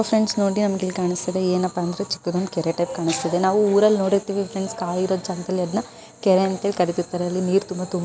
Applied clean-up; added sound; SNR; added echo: none; none; none; none.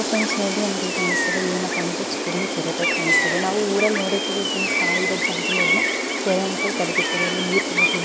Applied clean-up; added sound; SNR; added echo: none; Gull, seagull; -3 dB; none.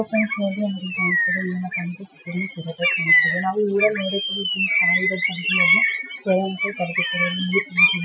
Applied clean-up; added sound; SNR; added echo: classical method Wiener filter.